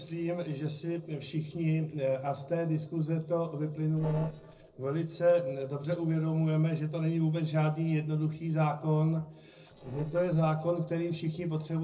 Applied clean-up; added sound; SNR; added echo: neural separator model SepFormer DNS4.